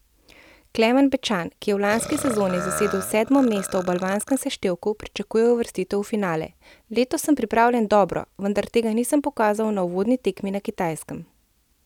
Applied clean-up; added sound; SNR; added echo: none; Burping, eructation; 11 dB; none.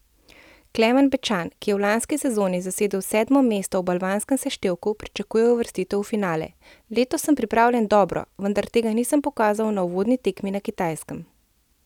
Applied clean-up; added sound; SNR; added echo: none; none; none; none.